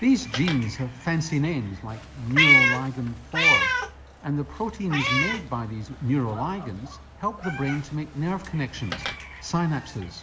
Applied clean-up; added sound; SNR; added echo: none; Meow; 0 dB; reverberation time 2.3 s.